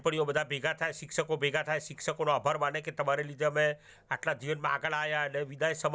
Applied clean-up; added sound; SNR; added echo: none; none; none; none.